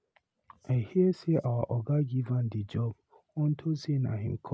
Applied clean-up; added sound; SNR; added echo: none; none; none; none.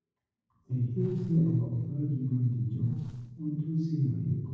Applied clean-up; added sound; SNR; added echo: neural separator model SepFormer DNS4.